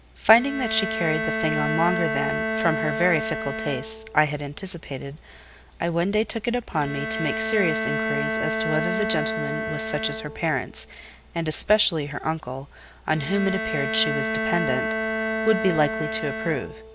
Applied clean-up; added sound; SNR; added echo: none; Bowed string instrument; 4 dB; none.